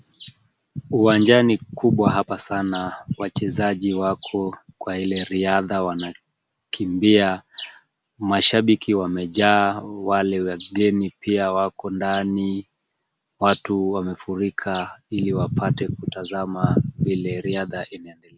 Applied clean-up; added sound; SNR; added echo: none; none; none; none.